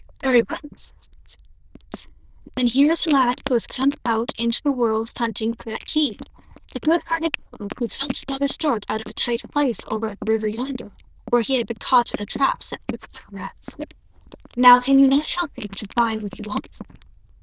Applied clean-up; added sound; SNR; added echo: neural diffusion model UNIVERSE++.